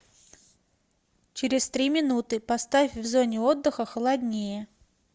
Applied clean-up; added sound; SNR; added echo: none; none; none; none.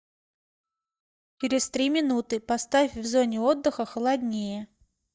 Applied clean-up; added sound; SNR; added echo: neural mask model DeepFilterNet 3.